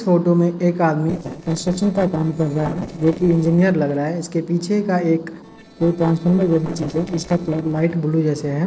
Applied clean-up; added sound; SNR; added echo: neural separator model SepFormer DNS4.